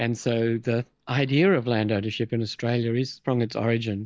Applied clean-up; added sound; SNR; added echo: neural mask model DeepFilterNet 3.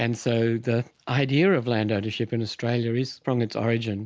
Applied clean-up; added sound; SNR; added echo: none; none; none; none.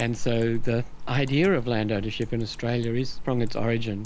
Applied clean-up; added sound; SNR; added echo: none; Computer keyboard; 4 dB; none.